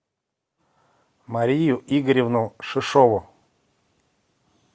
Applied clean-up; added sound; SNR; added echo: none; none; none; none.